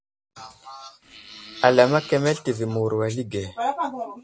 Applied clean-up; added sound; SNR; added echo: none; Fart; 18 dB; none.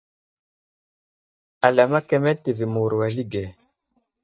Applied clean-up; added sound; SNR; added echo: neural mask model DeepFilterNet 3.